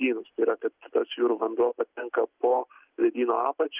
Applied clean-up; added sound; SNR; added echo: none; none; none; none.